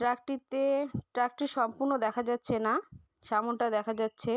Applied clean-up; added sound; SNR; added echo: none; none; none; none.